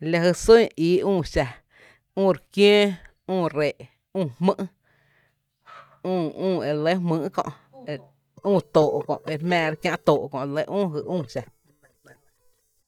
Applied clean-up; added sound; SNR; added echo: neural mask model DeepFilterNet 3.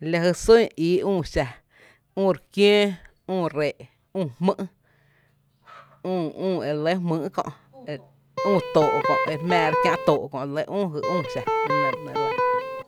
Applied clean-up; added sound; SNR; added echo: none; Electric guitar; 0 dB; none.